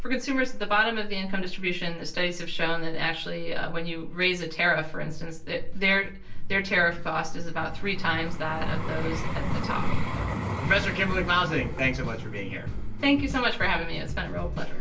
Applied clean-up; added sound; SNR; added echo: none; Vehicle; 12 dB; reverberation time 0.3 s.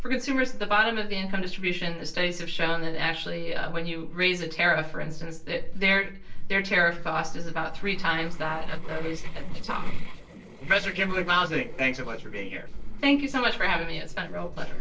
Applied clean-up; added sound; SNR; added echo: neural separator model SepFormer DNS4.